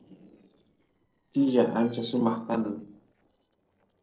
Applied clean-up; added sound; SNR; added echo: neural separator model SepFormer DNS4.